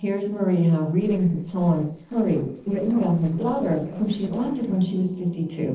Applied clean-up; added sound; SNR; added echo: neural separator model SepFormer DNS4.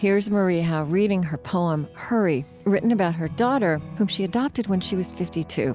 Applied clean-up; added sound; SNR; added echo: none; none; none; none.